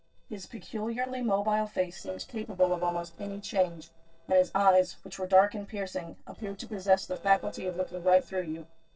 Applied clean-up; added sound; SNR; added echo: neural separator model SepFormer DNS4.